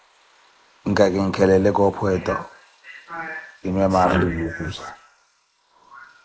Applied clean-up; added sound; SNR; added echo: neural mask model Resemble Enhance denoiser.